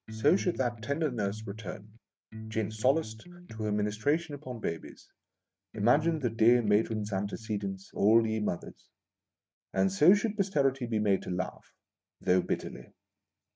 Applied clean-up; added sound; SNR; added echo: neural mask model RNNoise.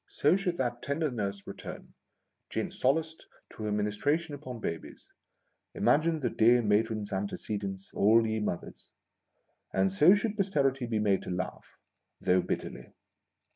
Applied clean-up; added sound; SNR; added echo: none; none; none; none.